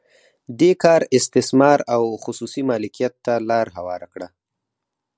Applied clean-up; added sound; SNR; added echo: none; none; none; none.